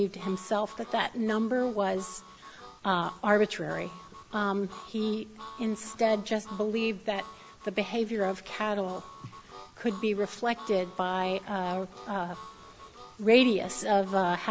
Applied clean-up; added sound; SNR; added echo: none; Harmonica; 18 dB; none.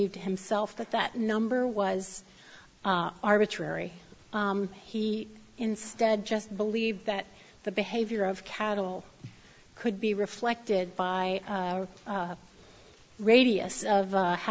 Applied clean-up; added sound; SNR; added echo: none; none; none; none.